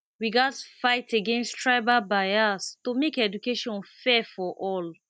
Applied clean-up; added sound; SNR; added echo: none; none; none; none.